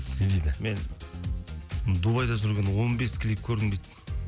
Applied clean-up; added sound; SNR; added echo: none; none; none; none.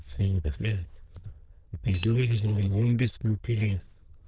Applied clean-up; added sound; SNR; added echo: neural diffusion model UNIVERSE++.